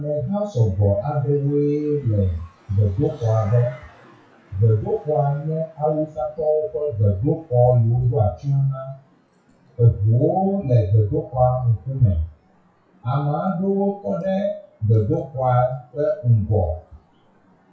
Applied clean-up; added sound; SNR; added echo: classical method WPE with log-MMSE.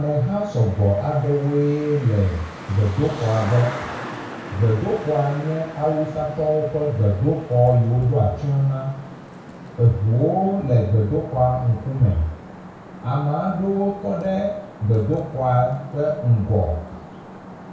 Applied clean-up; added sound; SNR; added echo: none; Traffic noise, roadway noise; 16 dB; reverberation time 0.6 s.